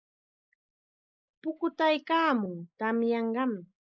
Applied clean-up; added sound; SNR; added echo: neural mask model Resemble Enhance denoiser.